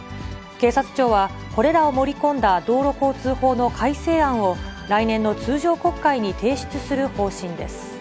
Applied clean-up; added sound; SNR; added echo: none; none; none; none.